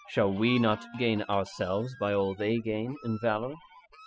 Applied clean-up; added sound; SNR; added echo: classical method spectral subtraction.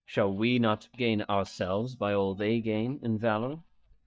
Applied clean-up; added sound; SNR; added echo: neural mask model DeepFilterNet 3.